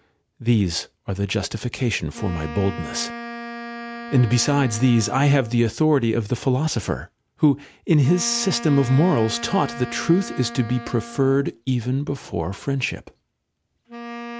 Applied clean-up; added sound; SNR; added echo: none; Wind instrument, woodwind instrument; 15 dB; none.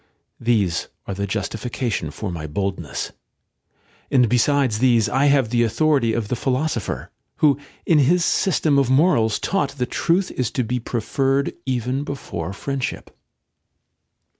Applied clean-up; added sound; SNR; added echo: none; none; none; none.